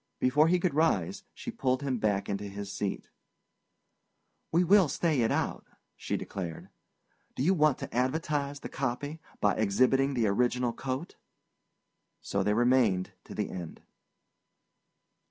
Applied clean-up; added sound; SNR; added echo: none; none; none; none.